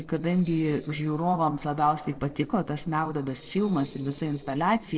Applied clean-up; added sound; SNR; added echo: neural separator model SepFormer DNS4.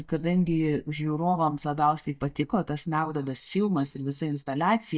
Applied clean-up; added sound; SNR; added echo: neural mask model DeepFilterNet 3.